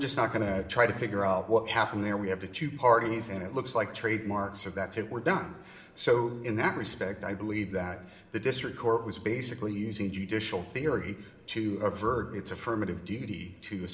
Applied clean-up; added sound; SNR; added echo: none; none; none; reverberation time 1.0 s.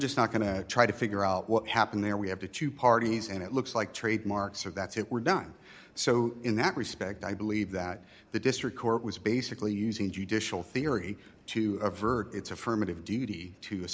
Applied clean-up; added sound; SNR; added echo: none; none; none; none.